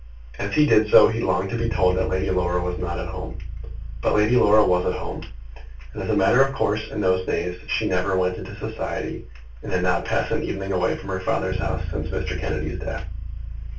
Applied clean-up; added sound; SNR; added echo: none; Bass guitar; 8 dB; reverberation time 0.2 s.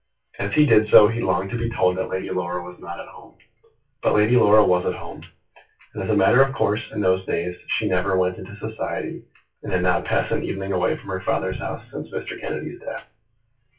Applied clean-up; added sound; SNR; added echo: classical method WPE with log-MMSE.